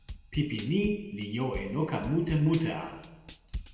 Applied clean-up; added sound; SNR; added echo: none; Drum kit; 13 dB; reverberation time 1.0 s.